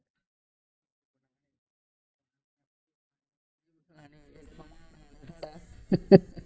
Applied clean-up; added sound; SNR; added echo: neural mask model DeepFilterNet 3.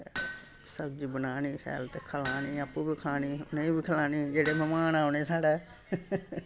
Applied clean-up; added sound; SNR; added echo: none; Hammer; 12 dB; none.